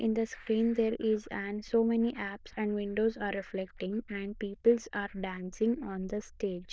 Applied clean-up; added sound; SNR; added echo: neural diffusion model UNIVERSE++.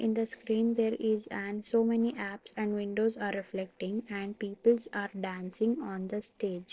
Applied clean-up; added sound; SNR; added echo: neural separator model SepFormer DNS4.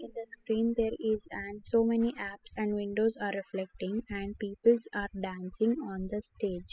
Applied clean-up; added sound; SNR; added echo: classical method spectral subtraction.